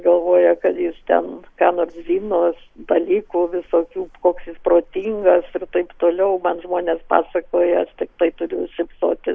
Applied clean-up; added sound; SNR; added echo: none; none; none; none.